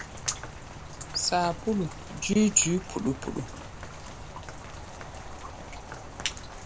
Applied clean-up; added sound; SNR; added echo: none; Rain; 8 dB; none.